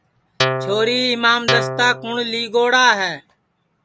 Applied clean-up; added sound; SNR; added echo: none; Guitar; 4 dB; none.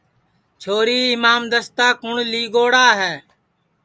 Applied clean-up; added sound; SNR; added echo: none; none; none; none.